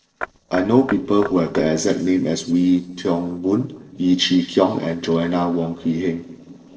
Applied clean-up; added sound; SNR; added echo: neural separator model SepFormer DNS4.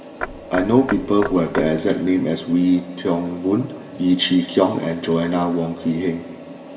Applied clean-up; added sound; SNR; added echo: none; Knock / Wood; 12 dB; reverberation time 2.6 s.